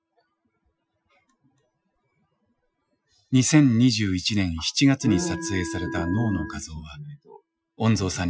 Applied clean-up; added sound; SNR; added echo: classical method Wiener filter.